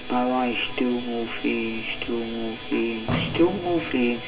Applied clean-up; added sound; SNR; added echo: none; Sliding door; 12 dB; reverberation time 0.2 s.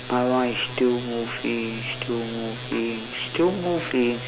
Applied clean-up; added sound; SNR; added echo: none; none; none; none.